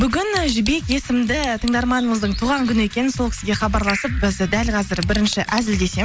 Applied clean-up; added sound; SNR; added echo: none; Tick + Bird; 15 dB; none.